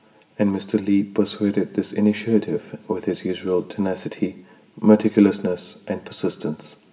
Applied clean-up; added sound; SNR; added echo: none; none; none; reverberation time 0.9 s.